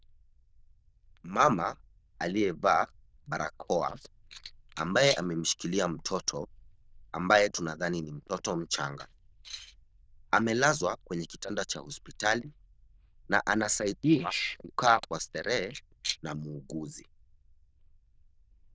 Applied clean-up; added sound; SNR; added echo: neural diffusion model UNIVERSE++.